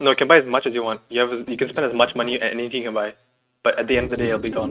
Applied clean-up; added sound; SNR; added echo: neural mask model RNNoise.